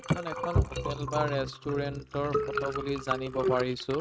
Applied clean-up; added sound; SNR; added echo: neural mask model RNNoise.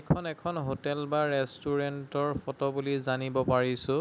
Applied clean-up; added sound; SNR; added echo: none; none; none; none.